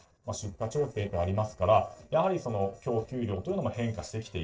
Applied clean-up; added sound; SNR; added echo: neural separator model SepFormer DNS4.